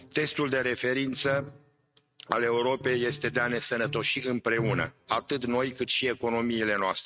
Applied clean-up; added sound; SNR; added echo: neural mask model RNNoise.